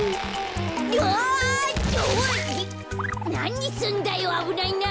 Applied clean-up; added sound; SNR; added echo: none; none; none; none.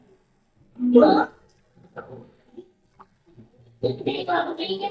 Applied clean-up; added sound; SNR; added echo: neural mask model DeepFilterNet 3.